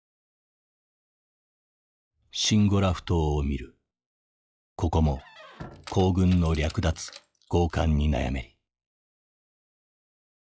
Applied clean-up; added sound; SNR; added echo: classical method log-MMSE.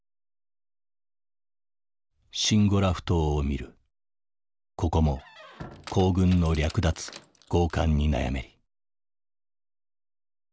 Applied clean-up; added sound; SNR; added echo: none; Squeak; 19 dB; none.